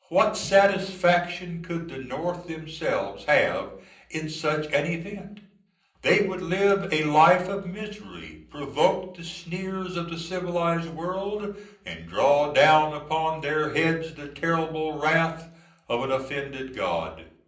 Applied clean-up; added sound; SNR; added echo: none; none; none; reverberation time 0.6 s.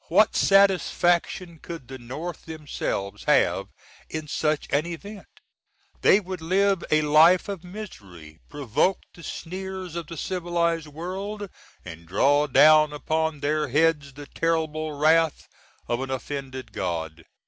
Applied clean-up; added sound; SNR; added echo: none; none; none; none.